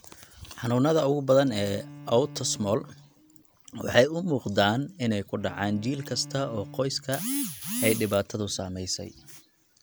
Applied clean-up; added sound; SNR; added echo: none; Bowed string instrument; 20 dB; none.